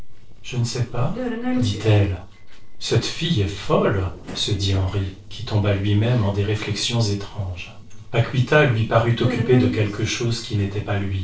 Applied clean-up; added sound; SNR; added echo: neural separator model SepFormer DNS4.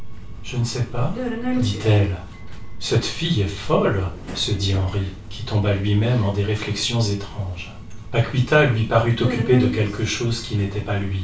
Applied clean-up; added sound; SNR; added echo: none; Subway, metro, underground; 11 dB; reverberation time 0.3 s.